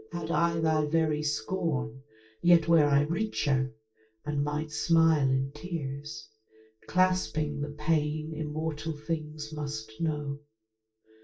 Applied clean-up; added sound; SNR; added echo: neural mask model DeepFilterNet 3.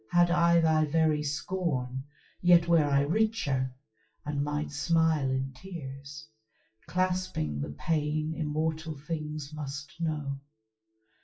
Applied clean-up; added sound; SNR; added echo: classical method WPE with log-MMSE.